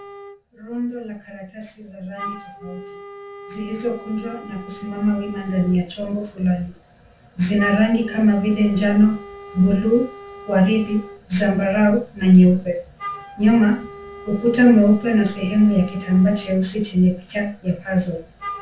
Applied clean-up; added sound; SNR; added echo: none; Wind instrument, woodwind instrument; 19 dB; reverberation time 0.3 s.